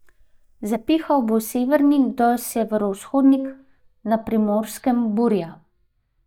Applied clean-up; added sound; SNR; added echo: neural mask model DeepFilterNet 3.